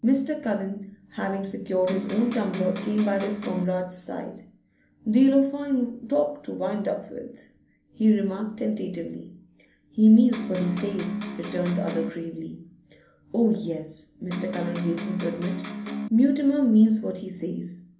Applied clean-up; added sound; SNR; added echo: none; Electric guitar; 7 dB; reverberation time 0.6 s.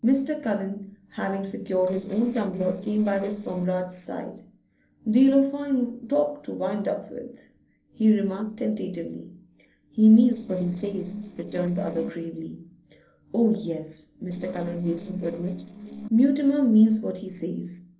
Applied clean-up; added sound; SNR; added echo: neural separator model SepFormer DNS4.